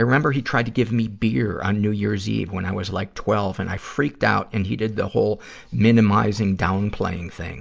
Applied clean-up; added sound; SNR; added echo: none; none; none; none.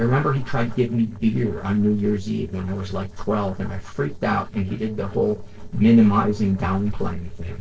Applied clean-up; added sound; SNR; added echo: neural separator model SepFormer DNS4.